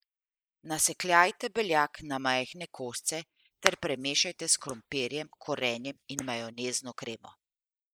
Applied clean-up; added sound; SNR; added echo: neural mask model Resemble Enhance denoiser.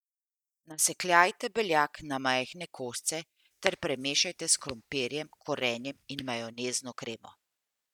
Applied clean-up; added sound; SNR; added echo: neural mask model DeepFilterNet 3.